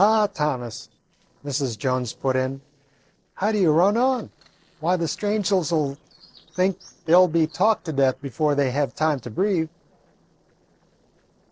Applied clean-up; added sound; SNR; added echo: neural separator model SepFormer DNS4.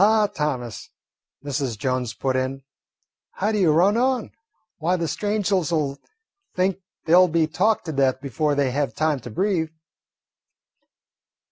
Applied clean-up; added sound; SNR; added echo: none; none; none; none.